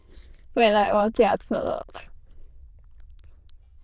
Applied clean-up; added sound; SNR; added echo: neural diffusion model UNIVERSE++.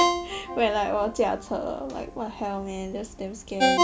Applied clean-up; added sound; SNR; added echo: none; Ringtone; 0 dB; none.